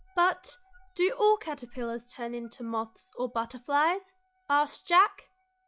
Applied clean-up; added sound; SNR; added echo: classical method log-MMSE.